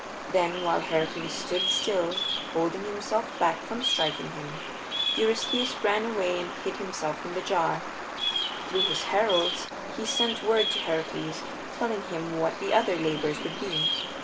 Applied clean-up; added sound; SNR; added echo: none; Bird vocalization, bird call, bird song; 3 dB; none.